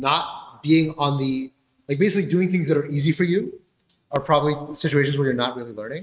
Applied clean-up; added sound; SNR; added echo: neural mask model RNNoise.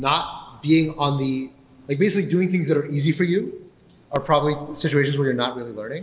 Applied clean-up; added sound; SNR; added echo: none; Fireworks; 17 dB; none.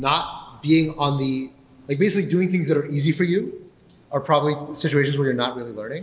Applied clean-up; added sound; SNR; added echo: none; none; none; none.